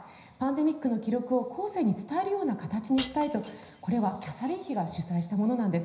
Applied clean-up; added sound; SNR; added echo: none; Shatter / Crushing; 18 dB; reverberation time 0.9 s.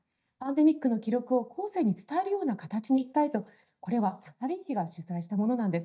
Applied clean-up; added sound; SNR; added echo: neural mask model DeepFilterNet 3.